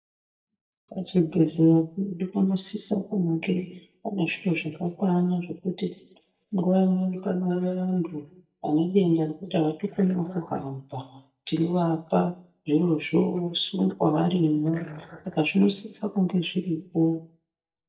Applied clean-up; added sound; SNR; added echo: neural mask model DeepFilterNet 3.